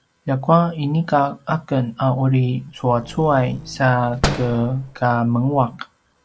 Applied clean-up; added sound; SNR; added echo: none; Slam; 10 dB; none.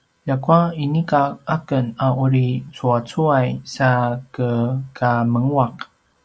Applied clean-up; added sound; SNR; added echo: none; none; none; none.